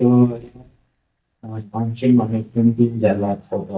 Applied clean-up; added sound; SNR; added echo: neural mask model DeepFilterNet 3.